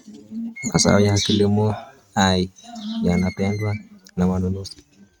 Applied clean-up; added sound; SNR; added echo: neural mask model RNNoise.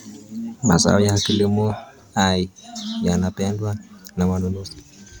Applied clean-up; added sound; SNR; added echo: none; none; none; none.